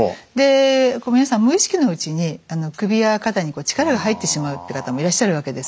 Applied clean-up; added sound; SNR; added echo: none; none; none; none.